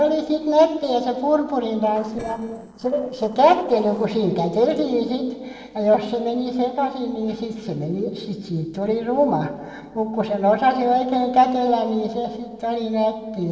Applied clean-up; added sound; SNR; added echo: neural separator model SepFormer DNS4.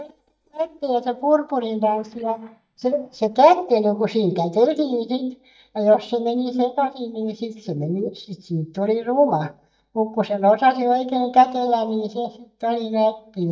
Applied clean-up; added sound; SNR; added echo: neural mask model DeepFilterNet 3.